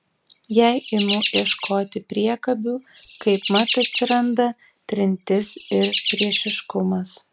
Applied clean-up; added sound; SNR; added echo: none; Chirp, tweet; 5 dB; none.